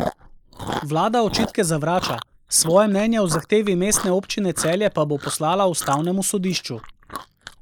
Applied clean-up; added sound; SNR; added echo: neural mask model Resemble Enhance denoiser.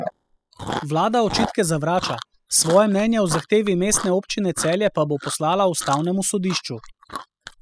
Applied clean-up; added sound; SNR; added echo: classical method spectral subtraction.